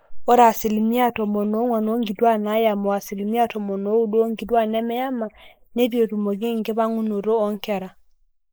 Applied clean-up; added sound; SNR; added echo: neural mask model Resemble Enhance denoiser.